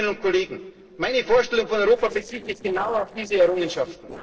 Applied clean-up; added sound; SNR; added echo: neural separator model SepFormer DNS4.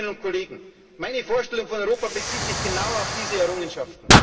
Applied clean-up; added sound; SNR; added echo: none; Explosion; -3 dB; reverberation time 2.9 s.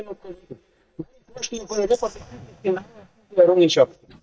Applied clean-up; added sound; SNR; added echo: neural mask model DeepFilterNet 3.